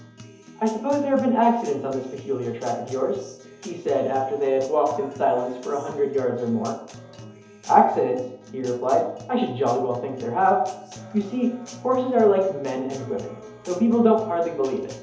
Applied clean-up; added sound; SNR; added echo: none; Acoustic guitar; 20 dB; reverberation time 2.2 s.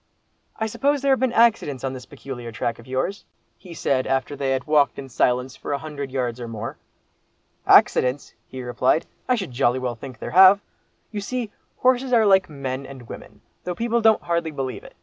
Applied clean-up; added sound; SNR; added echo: none; none; none; none.